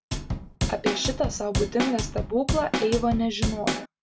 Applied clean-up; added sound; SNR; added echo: none; Drum / Drum kit; 1 dB; none.